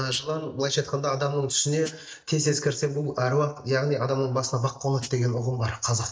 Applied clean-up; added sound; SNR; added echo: neural mask model DeepFilterNet 3.